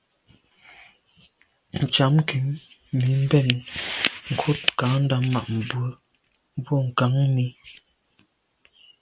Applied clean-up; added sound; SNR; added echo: none; none; none; none.